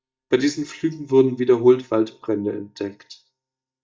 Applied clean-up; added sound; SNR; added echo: neural mask model DeepFilterNet 3.